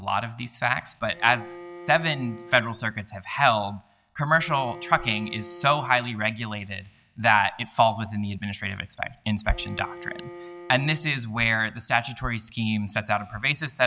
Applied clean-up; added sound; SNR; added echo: none; Bowed string instrument; 17 dB; none.